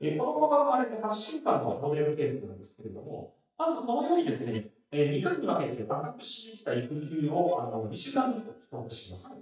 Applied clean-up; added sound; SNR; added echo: neural mask model DeepFilterNet 3.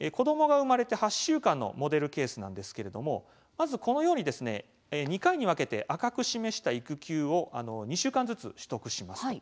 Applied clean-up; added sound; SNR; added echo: none; none; none; none.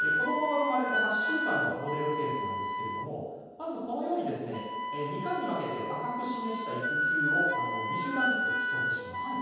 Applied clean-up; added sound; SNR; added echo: none; Wind instrument, woodwind instrument; -2 dB; reverberation time 1.2 s.